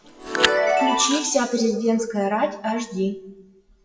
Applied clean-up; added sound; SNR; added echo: classical method WPE with log-MMSE.